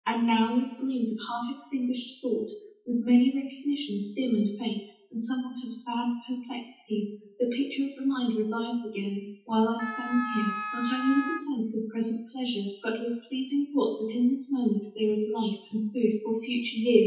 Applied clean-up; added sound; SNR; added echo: classical method WPE with log-MMSE.